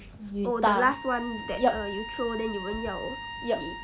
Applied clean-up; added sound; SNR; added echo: none; Bowed string instrument; 11 dB; none.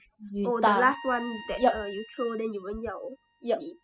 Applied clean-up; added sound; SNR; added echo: classical method spectral subtraction.